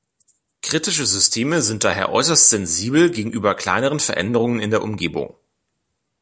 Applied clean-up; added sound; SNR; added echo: none; none; none; none.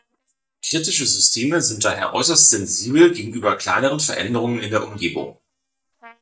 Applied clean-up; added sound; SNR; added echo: neural mask model DeepFilterNet 3.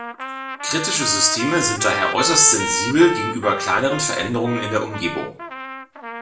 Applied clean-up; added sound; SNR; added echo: none; Trumpet; 7 dB; reverberation time 0.4 s.